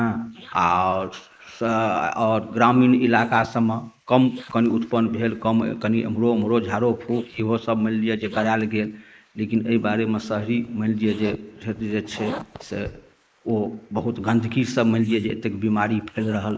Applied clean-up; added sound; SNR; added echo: neural mask model Resemble Enhance denoiser.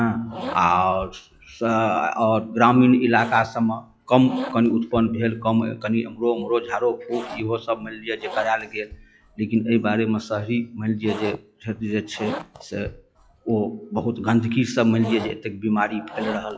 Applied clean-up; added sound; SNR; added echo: classical method log-MMSE.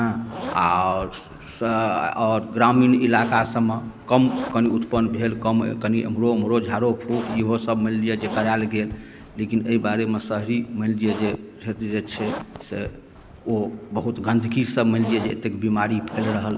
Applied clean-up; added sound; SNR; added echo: none; Zipper (clothing); 16 dB; none.